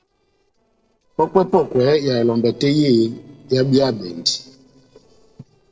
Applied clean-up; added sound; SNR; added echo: neural separator model SepFormer DNS4.